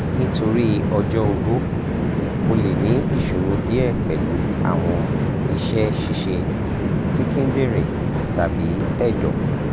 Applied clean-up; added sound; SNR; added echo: none; Train; -3 dB; none.